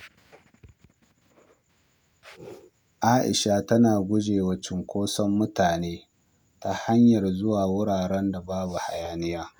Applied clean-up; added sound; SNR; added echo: none; none; none; none.